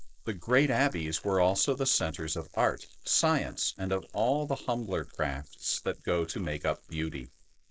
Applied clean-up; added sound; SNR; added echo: neural mask model Resemble Enhance denoiser.